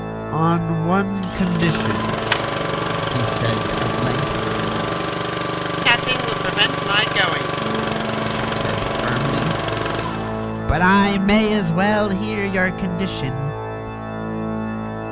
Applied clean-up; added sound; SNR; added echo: none; Engine starting + Organ; 1 dB; none.